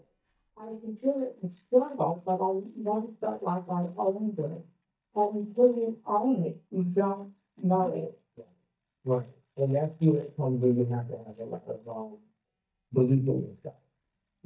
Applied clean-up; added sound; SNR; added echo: neural mask model DeepFilterNet 3.